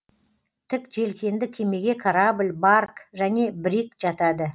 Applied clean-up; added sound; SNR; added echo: none; none; none; none.